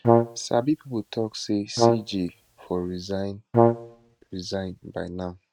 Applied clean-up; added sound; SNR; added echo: neural mask model RNNoise.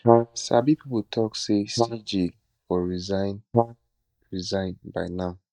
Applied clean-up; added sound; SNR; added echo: neural mask model DeepFilterNet 3.